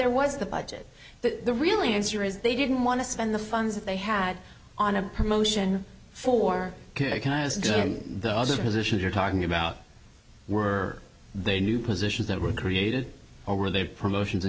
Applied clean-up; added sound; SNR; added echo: none; none; none; none.